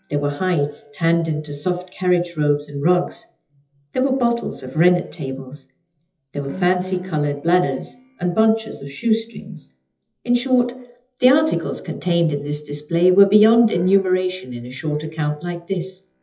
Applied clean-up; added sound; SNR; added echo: classical method WPE with log-MMSE.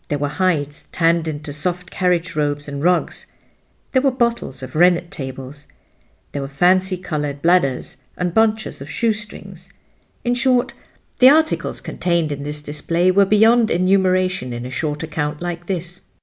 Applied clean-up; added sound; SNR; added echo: none; none; none; none.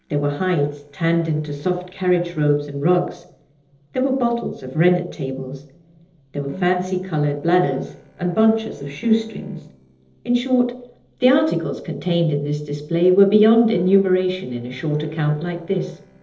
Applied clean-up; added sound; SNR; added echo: neural separator model SepFormer DNS4.